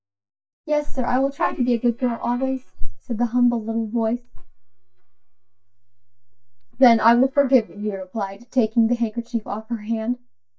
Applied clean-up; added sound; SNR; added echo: neural mask model DeepFilterNet 3.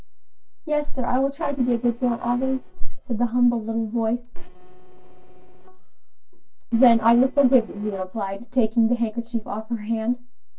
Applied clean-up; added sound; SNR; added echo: neural separator model SepFormer DNS4.